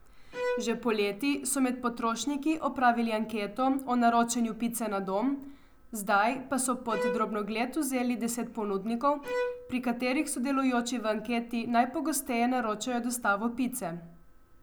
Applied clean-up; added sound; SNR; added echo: none; Bowed string instrument; 10 dB; none.